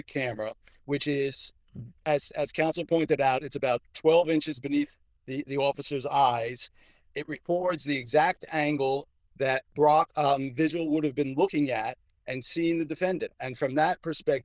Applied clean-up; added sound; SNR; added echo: neural diffusion model UNIVERSE++.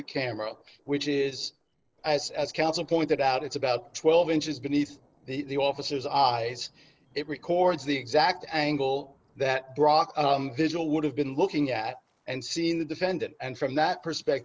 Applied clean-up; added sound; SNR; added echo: neural separator model SepFormer DNS4.